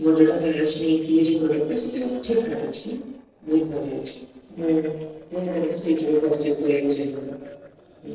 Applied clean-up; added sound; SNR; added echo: neural separator model SepFormer DNS4.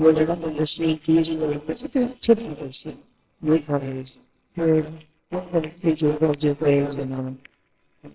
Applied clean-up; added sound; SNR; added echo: neural separator model SepFormer WHAMR!.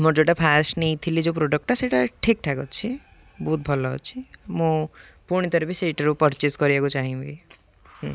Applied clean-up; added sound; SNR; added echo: none; none; none; none.